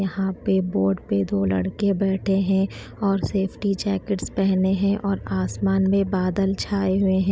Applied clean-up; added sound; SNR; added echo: none; none; none; none.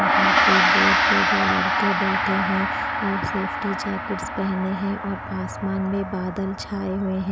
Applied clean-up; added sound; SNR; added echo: none; Gong; -4 dB; none.